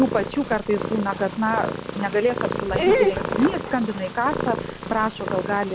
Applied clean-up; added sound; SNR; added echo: none; Dog + Purr; 2 dB; none.